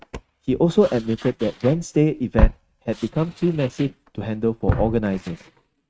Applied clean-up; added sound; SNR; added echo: neural mask model RNNoise.